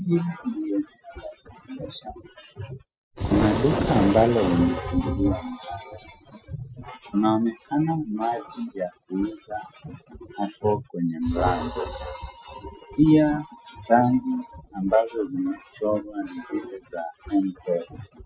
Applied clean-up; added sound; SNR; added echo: classical method Wiener filter.